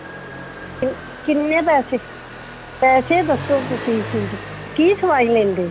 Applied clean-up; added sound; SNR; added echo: none; Motorcycle; 12 dB; none.